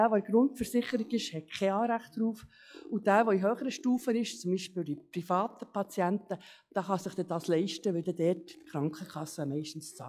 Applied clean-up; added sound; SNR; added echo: classical method log-MMSE.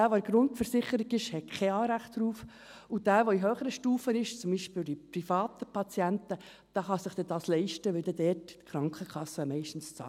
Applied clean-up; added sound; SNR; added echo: none; none; none; none.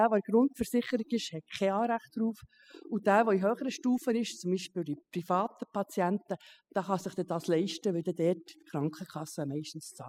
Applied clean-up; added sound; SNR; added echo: classical method spectral subtraction.